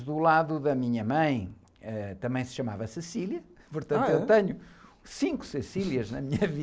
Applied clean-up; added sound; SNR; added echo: none; none; none; none.